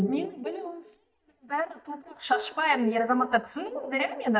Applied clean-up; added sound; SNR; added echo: neural mask model DeepFilterNet 3.